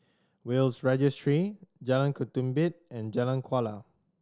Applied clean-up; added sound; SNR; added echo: none; none; none; none.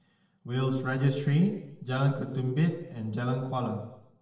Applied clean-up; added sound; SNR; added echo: none; none; none; reverberation time 0.9 s.